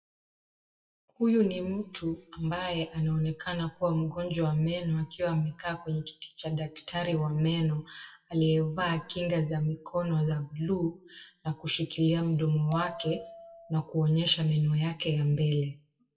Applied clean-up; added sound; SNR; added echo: classical method WPE with log-MMSE.